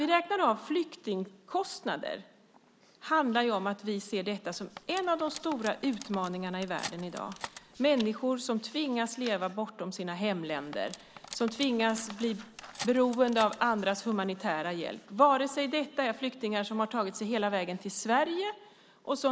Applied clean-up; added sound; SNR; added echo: none; Cutlery, silverware; 16 dB; none.